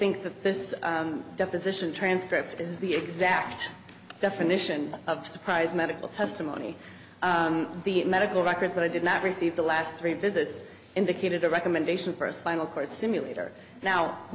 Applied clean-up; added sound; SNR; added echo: none; none; none; none.